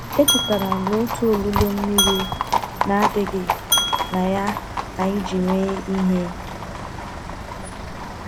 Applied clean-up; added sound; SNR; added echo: none; Livestock, farm animals, working animals + Glass; 1 dB; none.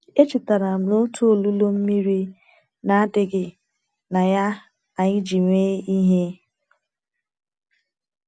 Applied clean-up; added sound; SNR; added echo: none; none; none; none.